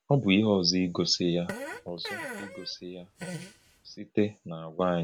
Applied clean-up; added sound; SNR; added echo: none; Fart; 12 dB; none.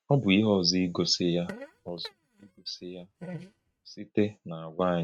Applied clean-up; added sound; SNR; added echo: neural mask model RNNoise.